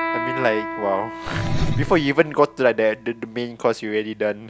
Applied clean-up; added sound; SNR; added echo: none; Engine + Electric guitar; 5 dB; none.